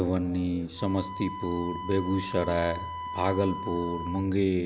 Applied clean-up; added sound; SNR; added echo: none; Wind instrument, woodwind instrument; 10 dB; none.